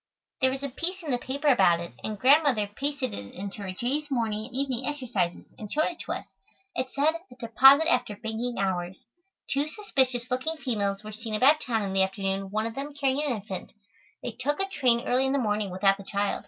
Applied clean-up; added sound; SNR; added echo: none; none; none; none.